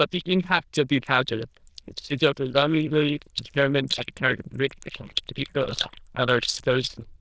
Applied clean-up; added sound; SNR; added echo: neural diffusion model UNIVERSE++.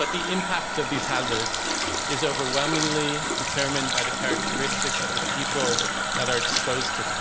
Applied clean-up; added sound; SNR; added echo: none; Water tap, faucet; -3 dB; none.